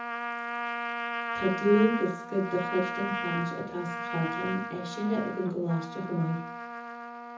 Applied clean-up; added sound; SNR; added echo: none; Trumpet; 4 dB; reverberation time 0.5 s.